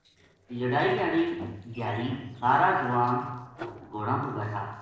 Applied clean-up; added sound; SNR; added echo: neural separator model SepFormer DNS4.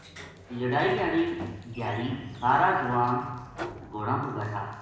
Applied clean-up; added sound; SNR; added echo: none; Sliding door; 14 dB; reverberation time 1.0 s.